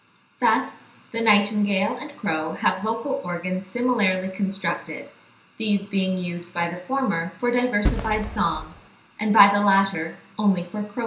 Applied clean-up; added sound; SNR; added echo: none; Fireworks; 5 dB; reverberation time 0.5 s.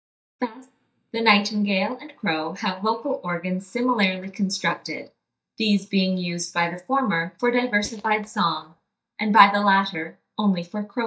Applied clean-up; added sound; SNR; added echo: neural mask model DeepFilterNet 3.